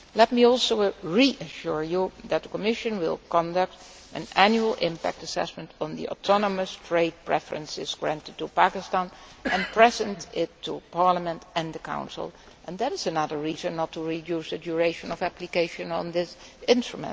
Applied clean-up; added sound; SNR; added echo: none; none; none; none.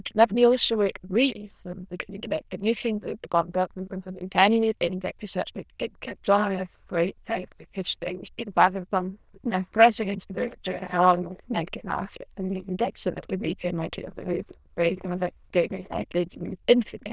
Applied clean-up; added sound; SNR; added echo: neural diffusion model UNIVERSE++.